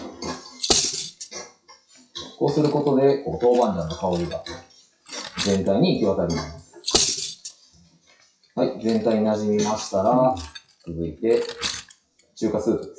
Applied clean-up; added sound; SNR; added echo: classical method WPE with log-MMSE.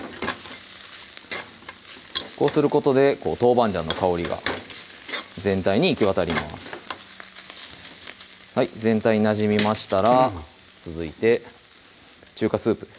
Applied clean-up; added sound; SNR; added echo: none; none; none; none.